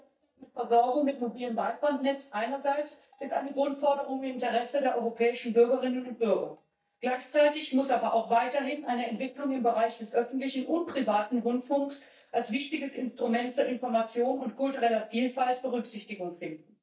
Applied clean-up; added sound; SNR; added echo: neural mask model DeepFilterNet 3.